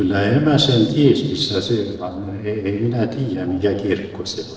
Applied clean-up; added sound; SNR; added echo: neural separator model SepFormer DNS4.